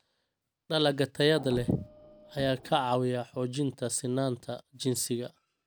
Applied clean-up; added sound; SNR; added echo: none; Printer; 18 dB; none.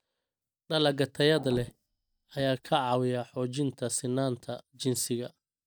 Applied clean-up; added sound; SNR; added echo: neural mask model DeepFilterNet 3.